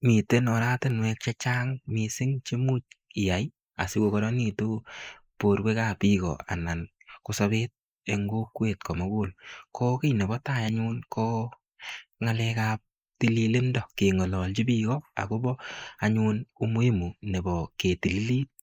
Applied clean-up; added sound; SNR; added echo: neural mask model Resemble Enhance denoiser.